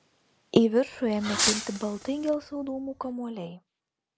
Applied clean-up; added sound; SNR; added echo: none; Fireworks; 4 dB; none.